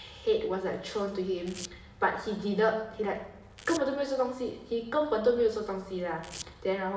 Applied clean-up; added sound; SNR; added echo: none; Domestic sounds, home sounds; 18 dB; reverberation time 0.9 s.